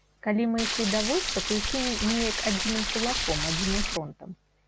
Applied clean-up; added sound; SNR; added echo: none; Stream; 0 dB; none.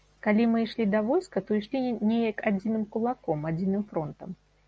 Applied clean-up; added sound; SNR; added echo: none; none; none; none.